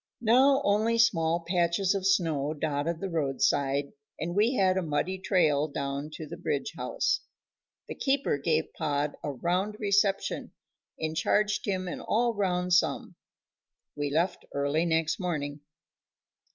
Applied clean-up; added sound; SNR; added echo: none; none; none; none.